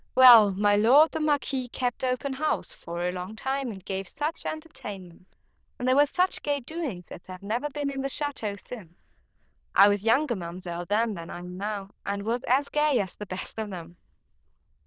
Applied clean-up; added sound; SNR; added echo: neural diffusion model UNIVERSE++.